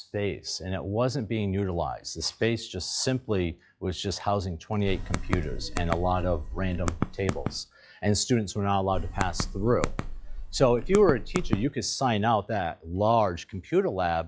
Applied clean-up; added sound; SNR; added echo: classical method log-MMSE.